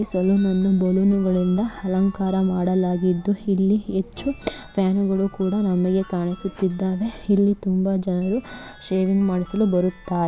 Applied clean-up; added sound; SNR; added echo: none; none; none; none.